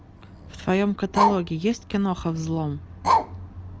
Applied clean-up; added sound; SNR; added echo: none; Bark; 1 dB; none.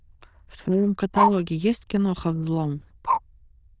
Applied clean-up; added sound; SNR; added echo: neural diffusion model UNIVERSE++.